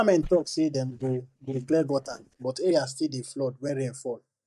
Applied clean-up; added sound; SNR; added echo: neural mask model DeepFilterNet 3.